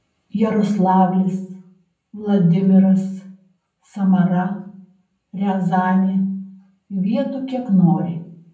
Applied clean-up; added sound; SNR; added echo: none; none; none; reverberation time 0.6 s.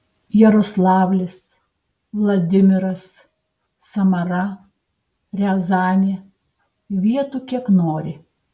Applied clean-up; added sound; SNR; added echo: none; none; none; none.